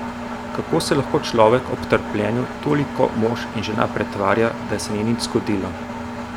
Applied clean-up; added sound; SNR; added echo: none; Engine; 8 dB; none.